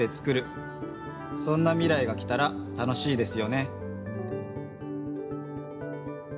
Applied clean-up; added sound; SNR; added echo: none; none; none; none.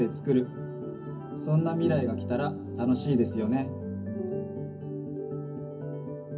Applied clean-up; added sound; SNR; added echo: none; none; none; reverberation time 0.3 s.